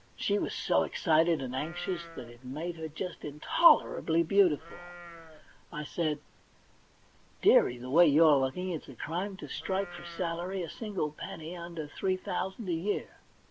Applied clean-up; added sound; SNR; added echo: none; Livestock, farm animals, working animals; 18 dB; none.